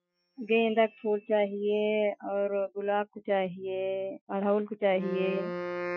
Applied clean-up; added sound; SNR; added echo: classical method Wiener filter.